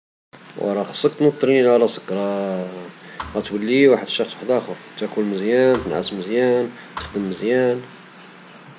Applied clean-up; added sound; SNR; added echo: none; Thump, thud; 19 dB; none.